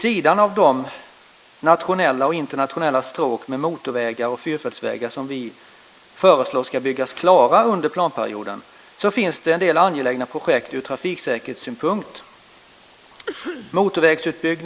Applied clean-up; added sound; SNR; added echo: neural mask model Resemble Enhance denoiser.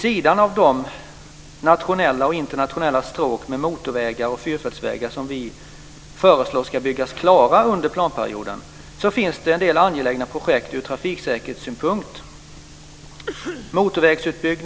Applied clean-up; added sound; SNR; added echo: none; Cough; 14 dB; none.